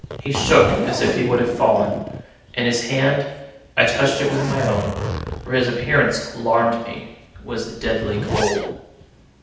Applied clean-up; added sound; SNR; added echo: none; Zipper (clothing); 8 dB; reverberation time 0.8 s.